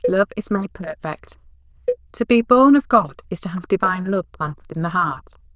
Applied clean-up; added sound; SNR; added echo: neural diffusion model UNIVERSE++.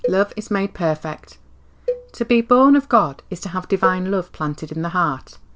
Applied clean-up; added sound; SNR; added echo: none; Cowbell; 12 dB; none.